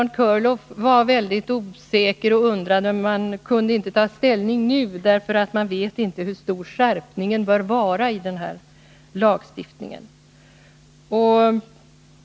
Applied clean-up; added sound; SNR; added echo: none; none; none; none.